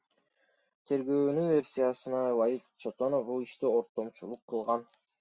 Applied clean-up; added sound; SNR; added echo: none; none; none; none.